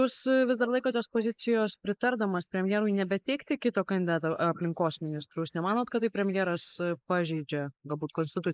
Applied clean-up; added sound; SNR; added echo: neural mask model Resemble Enhance denoiser.